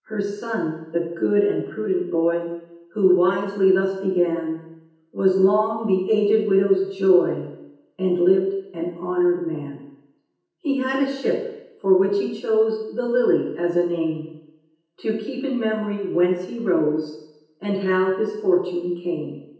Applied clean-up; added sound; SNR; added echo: none; none; none; reverberation time 0.9 s.